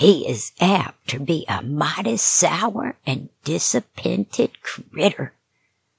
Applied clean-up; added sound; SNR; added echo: none; none; none; none.